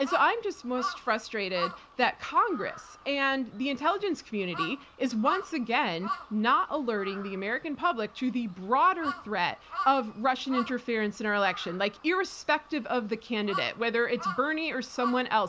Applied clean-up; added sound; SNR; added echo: none; Crow; 11 dB; none.